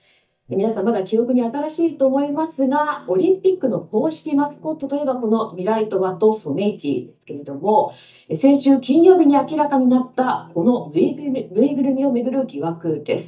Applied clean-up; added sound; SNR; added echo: neural mask model DeepFilterNet 3.